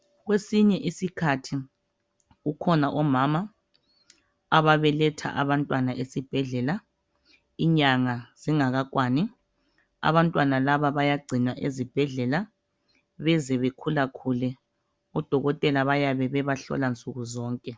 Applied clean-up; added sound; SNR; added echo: none; none; none; none.